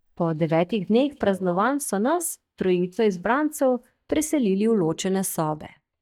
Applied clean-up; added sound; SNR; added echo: neural mask model DeepFilterNet 3.